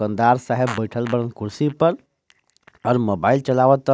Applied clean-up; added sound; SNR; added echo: none; none; none; none.